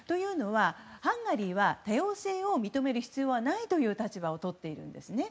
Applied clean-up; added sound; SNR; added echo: none; none; none; none.